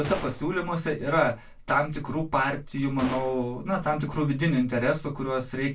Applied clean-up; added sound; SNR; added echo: none; Gunshot, gunfire; 16 dB; reverberation time 0.2 s.